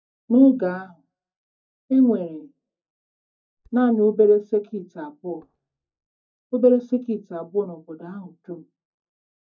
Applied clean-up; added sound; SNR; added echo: neural mask model DeepFilterNet 3.